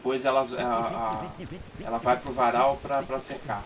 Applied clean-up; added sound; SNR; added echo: none; Scratching (performance technique); 13 dB; none.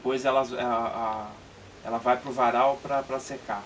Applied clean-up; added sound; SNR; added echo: none; none; none; none.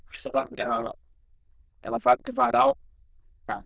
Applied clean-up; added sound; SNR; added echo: neural diffusion model UNIVERSE++.